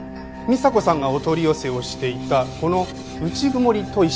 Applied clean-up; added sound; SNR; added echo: none; none; none; none.